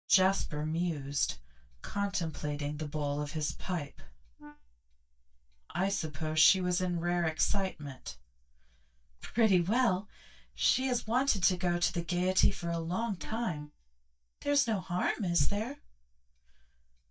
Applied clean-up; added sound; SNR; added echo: neural mask model DeepFilterNet 3.